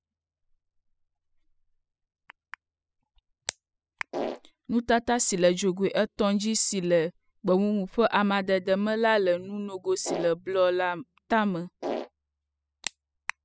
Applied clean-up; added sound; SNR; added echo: classical method spectral subtraction.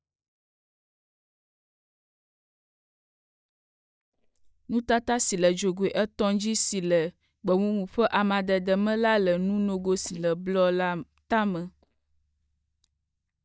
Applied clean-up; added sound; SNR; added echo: neural mask model DeepFilterNet 3.